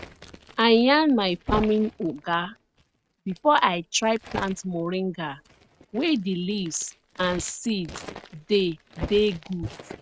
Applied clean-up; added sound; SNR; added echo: neural mask model RNNoise.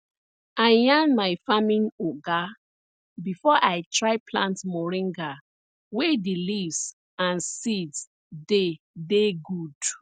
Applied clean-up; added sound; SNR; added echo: none; none; none; none.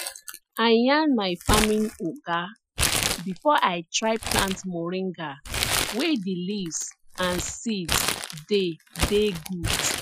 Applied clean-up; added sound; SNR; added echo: classical method Wiener filter.